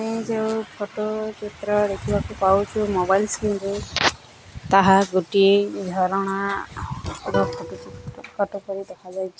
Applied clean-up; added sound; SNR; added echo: none; Plucked string instrument; 10 dB; none.